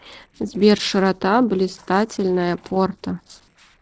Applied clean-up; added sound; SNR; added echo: neural separator model SepFormer DNS4.